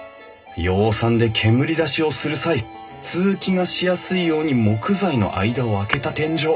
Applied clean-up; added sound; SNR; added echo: none; Tap / Glass; 10 dB; reverberation time 0.2 s.